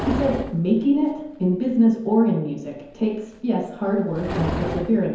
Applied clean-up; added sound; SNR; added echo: none; Livestock, farm animals, working animals; 11 dB; reverberation time 0.9 s.